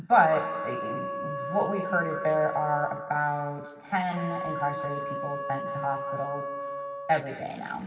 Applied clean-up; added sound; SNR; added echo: none; Wind instrument, woodwind instrument; 6 dB; reverberation time 2.0 s.